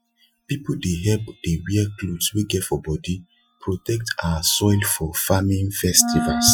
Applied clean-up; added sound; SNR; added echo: classical method Wiener filter.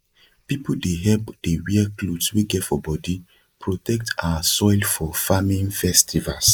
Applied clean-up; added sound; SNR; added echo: neural mask model Resemble Enhance denoiser.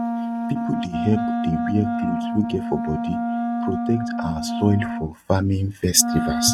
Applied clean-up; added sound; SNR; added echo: neural mask model RNNoise.